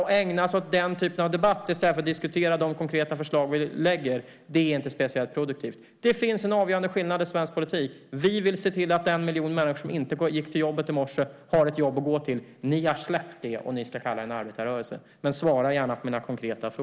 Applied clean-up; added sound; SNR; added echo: none; none; none; none.